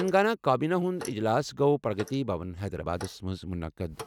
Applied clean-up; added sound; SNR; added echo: none; Clock; 19 dB; none.